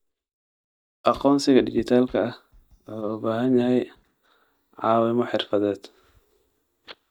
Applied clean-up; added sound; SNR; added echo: neural mask model DeepFilterNet 3.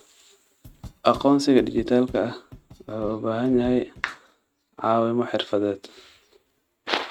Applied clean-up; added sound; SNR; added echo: neural mask model RNNoise.